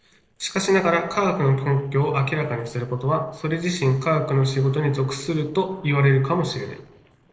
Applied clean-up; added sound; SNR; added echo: neural separator model SepFormer DNS4.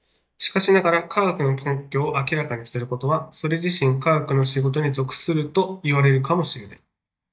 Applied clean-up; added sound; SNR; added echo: neural mask model DeepFilterNet 3.